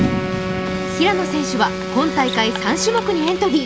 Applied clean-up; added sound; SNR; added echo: none; Fireworks + Wind instrument, woodwind instrument; 4 dB; none.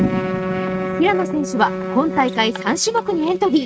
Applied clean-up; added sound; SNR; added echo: neural mask model RNNoise.